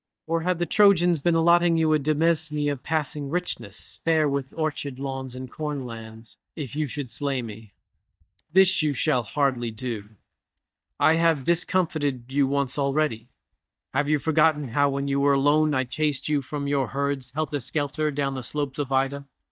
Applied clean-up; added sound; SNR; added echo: neural mask model DeepFilterNet 3.